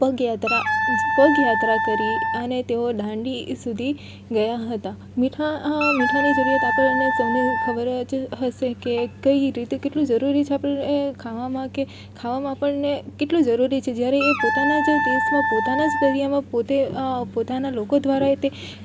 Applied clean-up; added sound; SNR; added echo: none; Wind instrument, woodwind instrument; 0 dB; none.